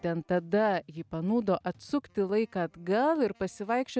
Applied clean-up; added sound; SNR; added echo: none; none; none; none.